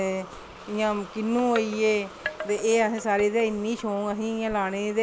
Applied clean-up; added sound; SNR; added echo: none; Wind chime; 13 dB; none.